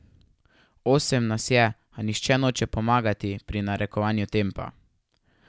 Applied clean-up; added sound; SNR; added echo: none; none; none; none.